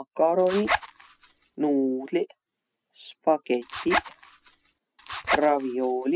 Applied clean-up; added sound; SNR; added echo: none; Zipper (clothing); 5 dB; none.